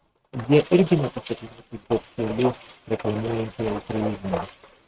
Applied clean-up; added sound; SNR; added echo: neural mask model RNNoise.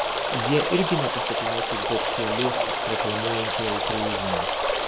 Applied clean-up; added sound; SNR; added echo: none; Stream; -3 dB; none.